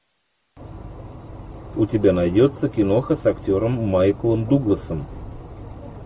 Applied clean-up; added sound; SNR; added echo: none; none; none; none.